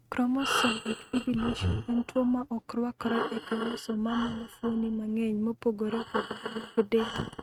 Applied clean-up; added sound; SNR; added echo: neural mask model RNNoise.